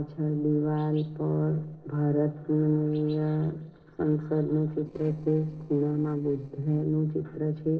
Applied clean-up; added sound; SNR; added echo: neural separator model SepFormer DNS4.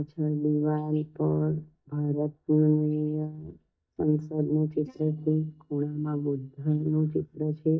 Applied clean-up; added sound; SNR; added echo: neural mask model DeepFilterNet 3.